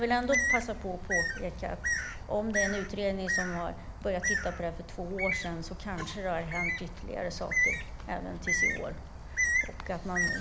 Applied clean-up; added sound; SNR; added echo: none; Bird; -2 dB; none.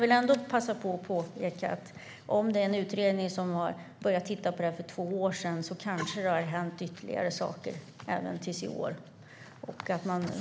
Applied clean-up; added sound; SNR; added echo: none; none; none; none.